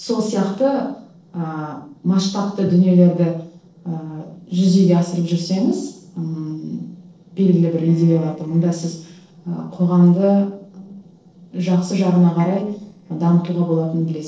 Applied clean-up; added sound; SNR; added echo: neural separator model SepFormer DNS4.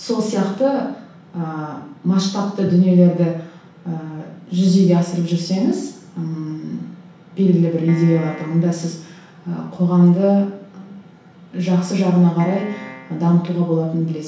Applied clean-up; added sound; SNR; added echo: none; Piano; 18 dB; reverberation time 0.7 s.